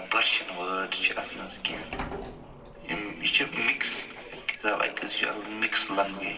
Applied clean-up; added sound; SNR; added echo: none; Sliding door; 15 dB; reverberation time 2.6 s.